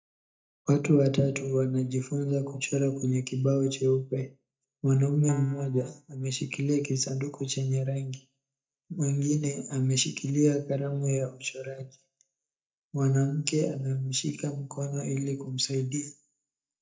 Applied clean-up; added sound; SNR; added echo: neural mask model DeepFilterNet 3.